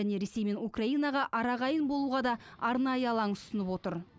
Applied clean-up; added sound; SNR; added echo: none; none; none; none.